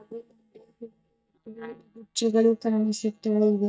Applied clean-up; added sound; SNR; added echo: neural mask model DeepFilterNet 3.